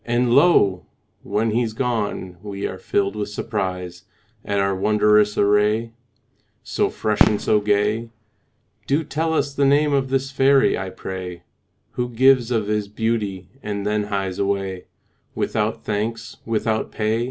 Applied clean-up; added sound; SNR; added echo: none; Fireworks; 5 dB; none.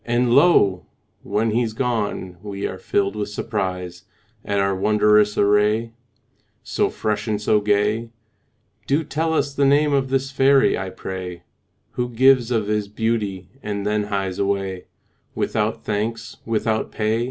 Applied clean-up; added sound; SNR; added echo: none; none; none; none.